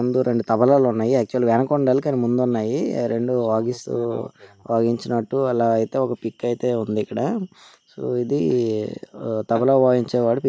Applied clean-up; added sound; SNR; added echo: none; none; none; none.